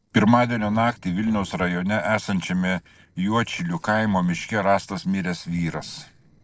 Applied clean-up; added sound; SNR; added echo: neural separator model SepFormer DNS4.